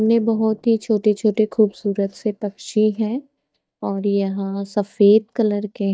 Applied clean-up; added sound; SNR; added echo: neural mask model DeepFilterNet 3.